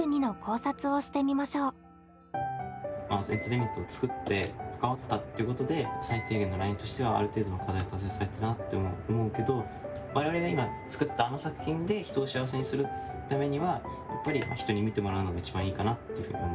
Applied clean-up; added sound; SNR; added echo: none; none; none; none.